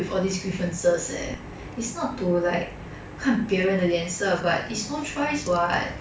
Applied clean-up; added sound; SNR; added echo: none; none; none; none.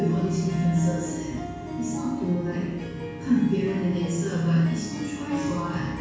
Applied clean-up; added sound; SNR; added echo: none; Harp; 11 dB; reverberation time 1.2 s.